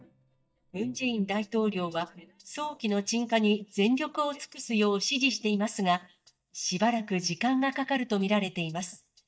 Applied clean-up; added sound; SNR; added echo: neural mask model DeepFilterNet 3.